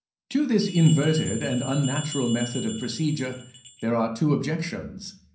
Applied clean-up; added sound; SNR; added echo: none; Bell; 12 dB; reverberation time 0.6 s.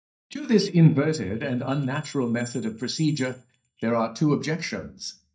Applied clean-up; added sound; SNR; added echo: neural mask model DeepFilterNet 3.